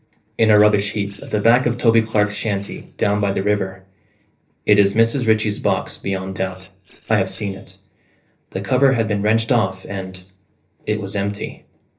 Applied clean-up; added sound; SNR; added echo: neural separator model SepFormer DNS4.